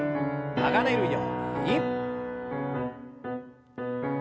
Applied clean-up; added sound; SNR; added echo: none; none; none; none.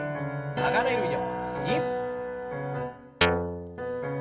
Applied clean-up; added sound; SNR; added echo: none; Guitar; -1 dB; reverberation time 0.2 s.